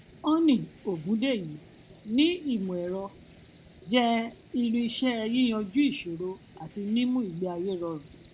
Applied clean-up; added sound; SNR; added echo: none; Cricket; 8 dB; none.